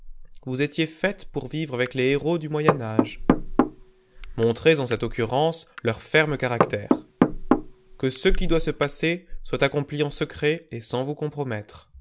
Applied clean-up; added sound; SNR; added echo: none; Knock / Wood; 2 dB; none.